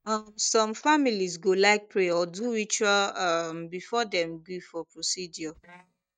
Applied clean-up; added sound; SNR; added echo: neural mask model DeepFilterNet 3.